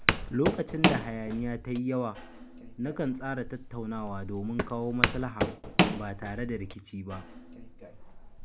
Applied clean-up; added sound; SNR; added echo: none; Walk, footsteps; -1 dB; none.